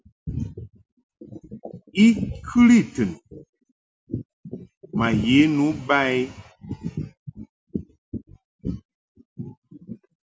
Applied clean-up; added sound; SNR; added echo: none; none; none; none.